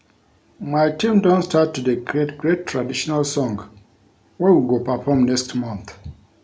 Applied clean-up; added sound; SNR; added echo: none; none; none; none.